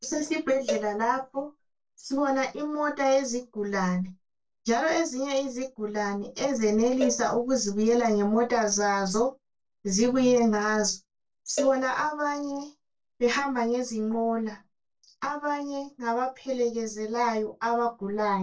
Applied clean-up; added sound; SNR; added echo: neural separator model SepFormer DNS4.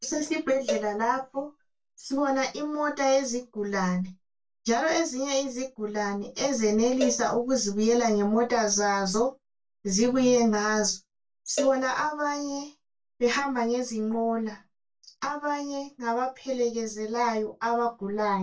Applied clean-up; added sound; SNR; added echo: none; Cowbell; 11 dB; reverberation time 0.2 s.